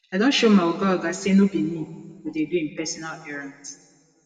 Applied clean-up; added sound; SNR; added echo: none; none; none; reverberation time 1.5 s.